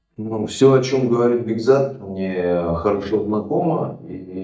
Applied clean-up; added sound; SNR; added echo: neural mask model DeepFilterNet 3.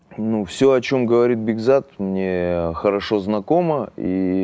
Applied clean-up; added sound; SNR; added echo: none; none; none; none.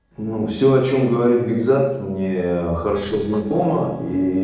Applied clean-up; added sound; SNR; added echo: neural separator model SepFormer DNS4.